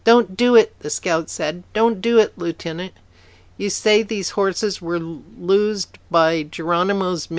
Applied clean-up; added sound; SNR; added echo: none; none; none; none.